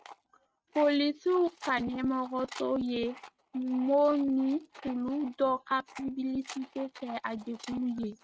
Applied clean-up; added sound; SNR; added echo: neural mask model RNNoise.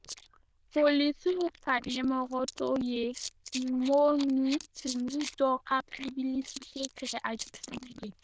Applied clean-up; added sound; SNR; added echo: neural diffusion model UNIVERSE++.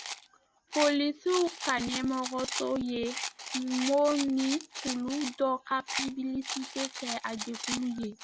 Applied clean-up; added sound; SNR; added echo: none; Rattle; 8 dB; none.